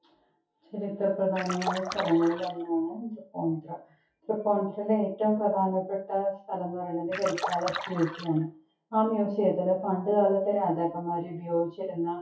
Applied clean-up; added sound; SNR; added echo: classical method WPE with log-MMSE.